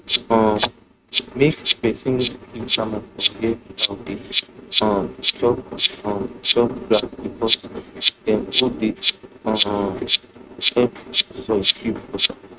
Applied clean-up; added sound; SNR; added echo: neural mask model RNNoise.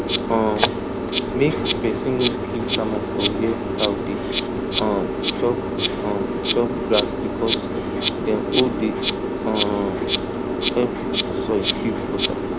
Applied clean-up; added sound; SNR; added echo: none; Insect; -2 dB; none.